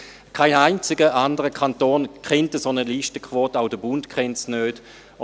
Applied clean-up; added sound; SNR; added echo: none; none; none; none.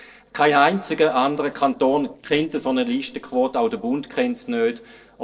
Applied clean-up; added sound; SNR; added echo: neural separator model SepFormer DNS4.